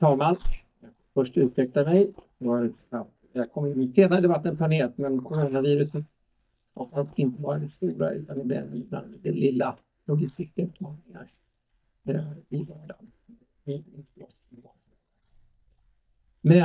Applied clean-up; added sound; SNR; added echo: neural mask model DeepFilterNet 3.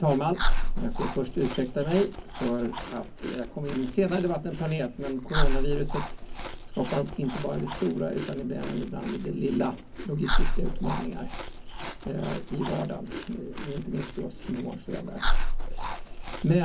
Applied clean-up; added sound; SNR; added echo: none; Chewing, mastication; -2 dB; reverberation time 0.3 s.